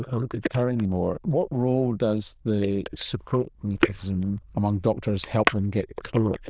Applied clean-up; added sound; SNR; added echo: neural diffusion model UNIVERSE++.